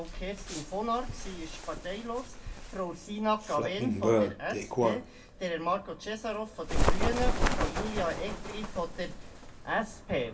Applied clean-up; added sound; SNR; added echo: none; Bird; -3 dB; reverberation time 0.2 s.